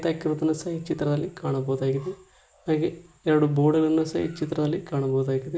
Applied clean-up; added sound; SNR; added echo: none; none; none; none.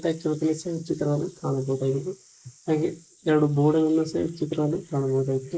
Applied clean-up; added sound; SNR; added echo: neural mask model Resemble Enhance denoiser.